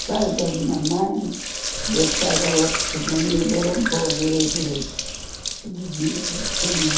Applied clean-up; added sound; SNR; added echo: none; Sink (filling or washing); 2 dB; reverberation time 0.5 s.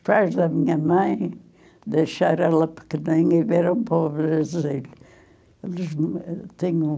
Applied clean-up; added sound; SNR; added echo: none; none; none; none.